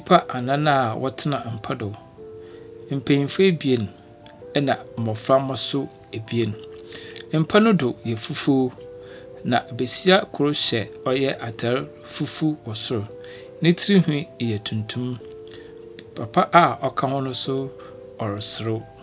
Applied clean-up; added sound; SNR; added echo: none; Piano; 19 dB; none.